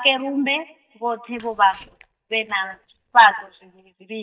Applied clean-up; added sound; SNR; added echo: neural mask model DeepFilterNet 3.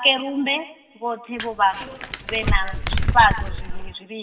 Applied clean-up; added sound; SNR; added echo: none; Crumpling, crinkling; 1 dB; reverberation time 1.7 s.